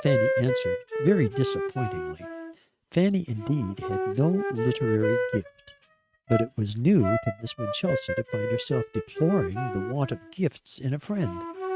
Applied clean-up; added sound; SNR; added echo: neural mask model RNNoise.